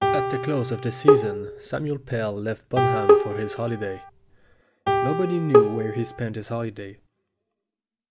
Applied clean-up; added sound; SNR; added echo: none; Piano + Bowed string instrument; -5 dB; none.